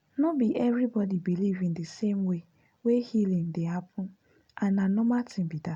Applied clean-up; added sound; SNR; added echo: none; none; none; none.